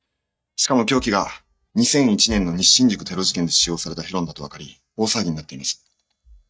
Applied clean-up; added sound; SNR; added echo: neural mask model DeepFilterNet 3.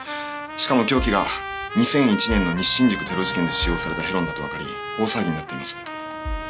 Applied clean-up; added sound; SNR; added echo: none; Trumpet; 9 dB; none.